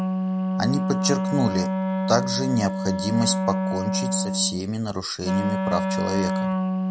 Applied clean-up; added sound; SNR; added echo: none; Wind instrument, woodwind instrument; -1 dB; none.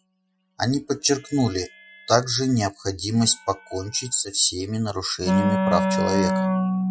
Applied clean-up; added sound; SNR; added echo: classical method Wiener filter.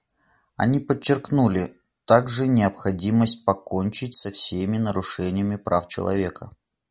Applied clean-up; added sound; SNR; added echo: none; none; none; none.